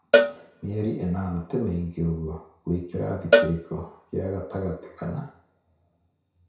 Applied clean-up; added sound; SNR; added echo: none; Cowbell; -2 dB; reverberation time 0.6 s.